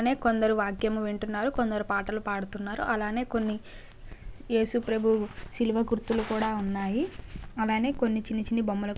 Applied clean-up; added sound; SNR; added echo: none; none; none; none.